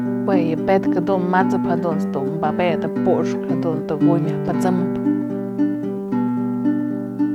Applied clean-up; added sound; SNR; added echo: none; Guitar; -3 dB; none.